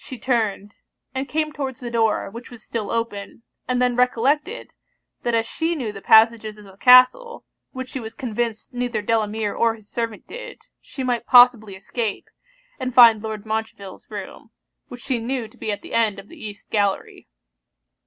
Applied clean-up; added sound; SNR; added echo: none; none; none; none.